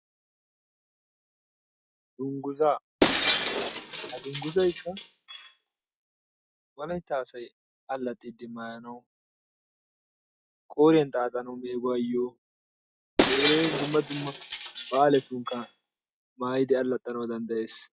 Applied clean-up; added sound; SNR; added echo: classical method log-MMSE.